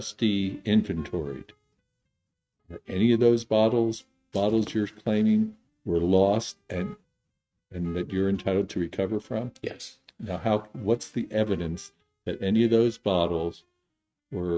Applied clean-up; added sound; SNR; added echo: neural mask model RNNoise.